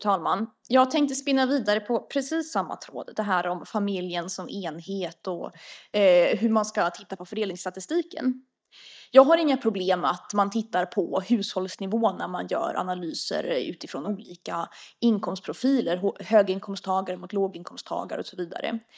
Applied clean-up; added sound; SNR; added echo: neural mask model DeepFilterNet 3.